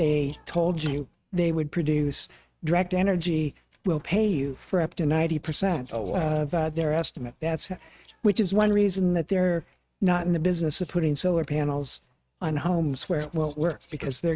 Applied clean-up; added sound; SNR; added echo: neural mask model RNNoise.